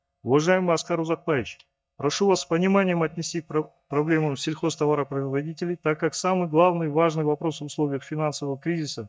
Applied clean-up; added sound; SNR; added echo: neural mask model DeepFilterNet 3.